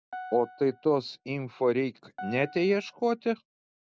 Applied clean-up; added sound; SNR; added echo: none; Piano; 17 dB; none.